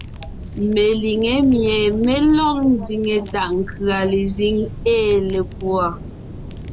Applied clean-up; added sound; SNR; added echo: none; Fire; 12 dB; none.